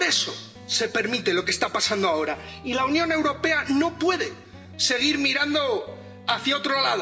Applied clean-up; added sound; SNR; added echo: none; Guitar; 19 dB; reverberation time 0.9 s.